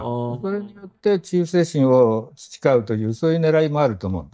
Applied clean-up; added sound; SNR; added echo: neural mask model DeepFilterNet 3.